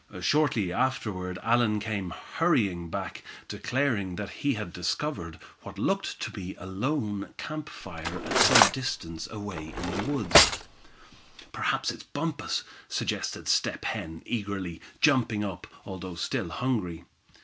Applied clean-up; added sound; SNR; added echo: none; Cutlery, silverware; -3 dB; none.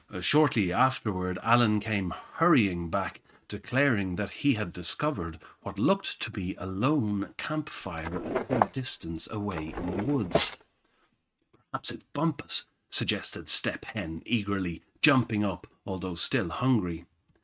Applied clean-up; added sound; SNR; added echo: neural mask model RNNoise.